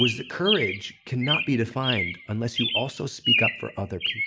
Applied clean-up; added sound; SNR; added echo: none; Chirp, tweet; 0 dB; none.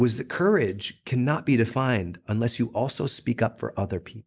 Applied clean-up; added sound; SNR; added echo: none; none; none; none.